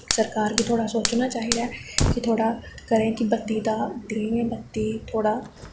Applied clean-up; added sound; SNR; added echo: none; Fire; 7 dB; none.